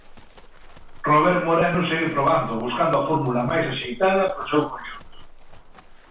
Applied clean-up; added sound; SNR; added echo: none; Livestock, farm animals, working animals; 19 dB; none.